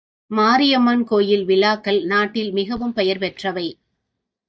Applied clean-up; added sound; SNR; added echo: neural mask model DeepFilterNet 3.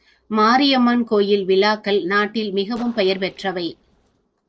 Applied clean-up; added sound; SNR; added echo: neural separator model SepFormer DNS4.